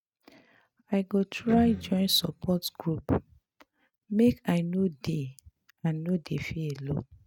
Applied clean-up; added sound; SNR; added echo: neural mask model RNNoise.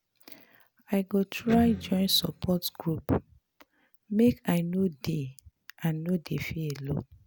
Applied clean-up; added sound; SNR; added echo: none; Electric guitar; 9 dB; none.